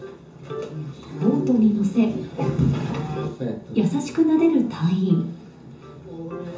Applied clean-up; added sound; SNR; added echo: none; none; none; reverberation time 0.6 s.